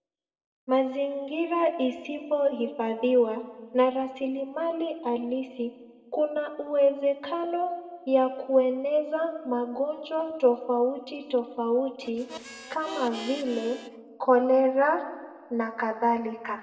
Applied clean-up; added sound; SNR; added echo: none; Harmonica; 13 dB; reverberation time 1.2 s.